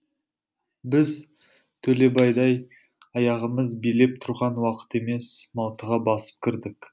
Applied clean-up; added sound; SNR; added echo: none; none; none; none.